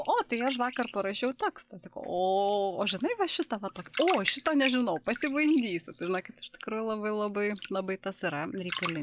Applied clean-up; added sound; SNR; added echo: none; Bathtub (filling or washing); 12 dB; none.